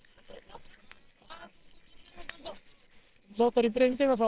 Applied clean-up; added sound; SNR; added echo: neural separator model SepFormer WHAMR!.